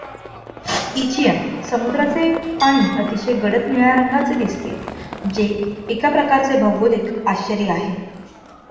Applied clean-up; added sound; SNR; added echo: none; Livestock, farm animals, working animals; 14 dB; reverberation time 1.0 s.